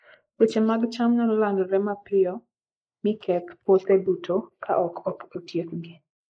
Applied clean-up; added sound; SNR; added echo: neural mask model Resemble Enhance denoiser.